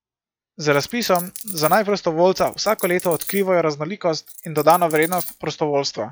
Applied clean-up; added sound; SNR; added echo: classical method log-MMSE.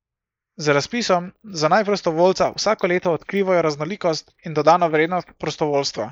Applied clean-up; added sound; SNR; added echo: neural mask model Resemble Enhance denoiser.